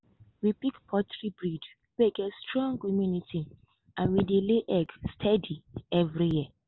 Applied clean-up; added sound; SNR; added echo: none; none; none; none.